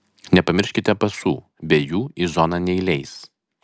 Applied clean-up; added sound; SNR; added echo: none; none; none; none.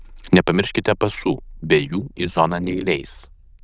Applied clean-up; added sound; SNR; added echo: neural diffusion model UNIVERSE++.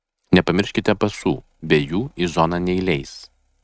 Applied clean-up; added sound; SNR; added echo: neural mask model RNNoise.